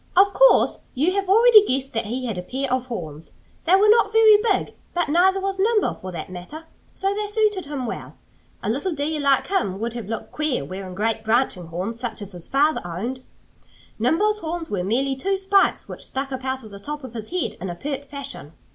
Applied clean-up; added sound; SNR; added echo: none; none; none; none.